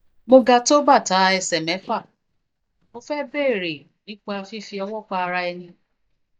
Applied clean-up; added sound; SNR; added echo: neural mask model DeepFilterNet 3.